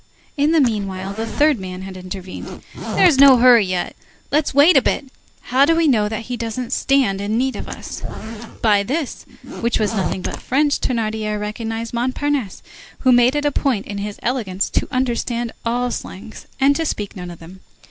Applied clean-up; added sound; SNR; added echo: none; Zipper (clothing); 11 dB; none.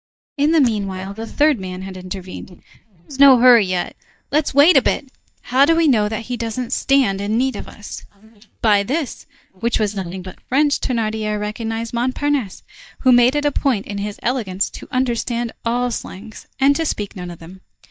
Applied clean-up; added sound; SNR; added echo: neural mask model DeepFilterNet 3.